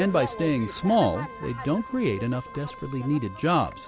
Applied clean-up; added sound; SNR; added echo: none; Wind instrument, woodwind instrument; 17 dB; none.